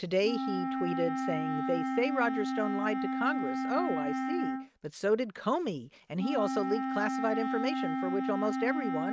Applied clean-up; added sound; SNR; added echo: neural mask model RNNoise.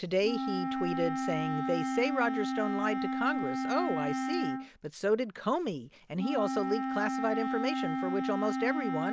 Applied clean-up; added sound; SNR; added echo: none; Wind instrument, woodwind instrument; 1 dB; none.